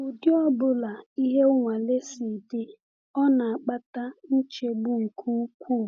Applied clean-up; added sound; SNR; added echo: none; none; none; none.